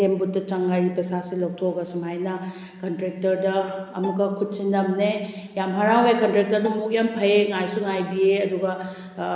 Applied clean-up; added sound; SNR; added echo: none; Bowed string instrument; 18 dB; none.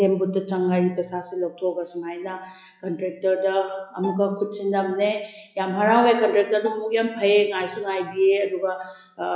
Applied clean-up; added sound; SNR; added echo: classical method log-MMSE.